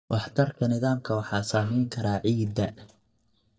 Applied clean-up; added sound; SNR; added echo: neural mask model DeepFilterNet 3.